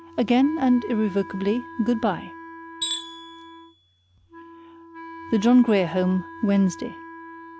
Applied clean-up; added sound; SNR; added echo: none; Tools + Wind instrument, woodwind instrument; 14 dB; none.